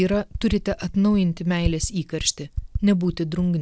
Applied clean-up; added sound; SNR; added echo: none; Typing; 10 dB; none.